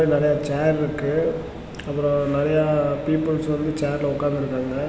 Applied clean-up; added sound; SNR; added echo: none; none; none; none.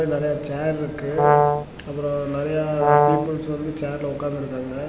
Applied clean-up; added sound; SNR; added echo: none; Brass instrument; -5 dB; none.